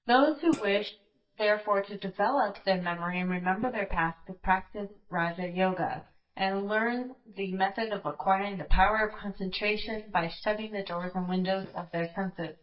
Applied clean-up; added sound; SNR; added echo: neural mask model DeepFilterNet 3.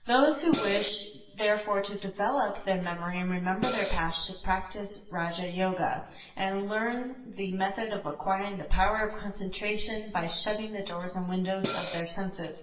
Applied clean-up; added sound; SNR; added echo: none; Cymbal; 2 dB; reverberation time 0.9 s.